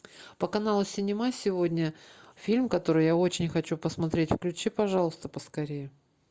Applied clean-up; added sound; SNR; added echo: none; none; none; none.